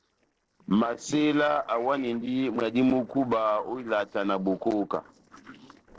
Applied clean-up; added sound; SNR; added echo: neural separator model SepFormer DNS4.